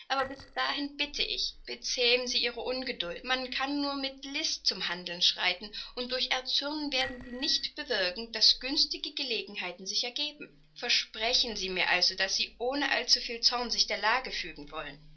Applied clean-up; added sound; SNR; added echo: neural separator model SepFormer DNS4.